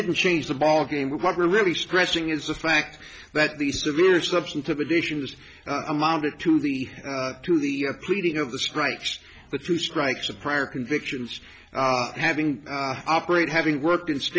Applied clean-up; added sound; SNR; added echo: none; none; none; none.